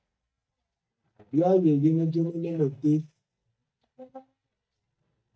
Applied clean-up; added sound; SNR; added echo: neural mask model DeepFilterNet 3.